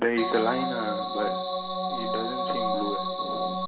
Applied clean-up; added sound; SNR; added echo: none; Organ; -1 dB; reverberation time 2.9 s.